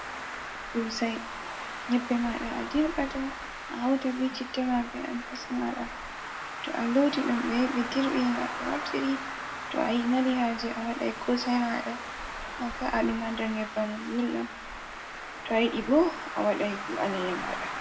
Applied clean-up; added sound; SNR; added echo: none; Traffic noise, roadway noise; 8 dB; reverberation time 0.7 s.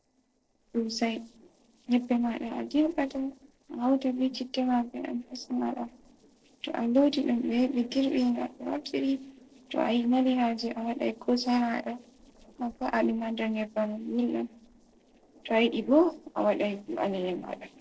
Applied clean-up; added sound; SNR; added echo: neural separator model SepFormer DNS4.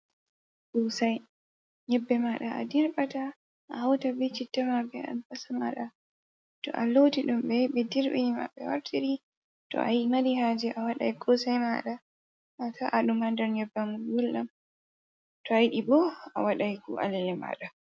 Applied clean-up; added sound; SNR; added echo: none; none; none; none.